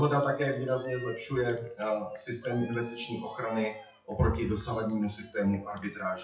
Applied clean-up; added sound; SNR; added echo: classical method WPE with log-MMSE.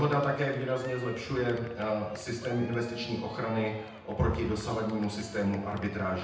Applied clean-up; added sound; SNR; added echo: none; Cheering; 18 dB; reverberation time 0.9 s.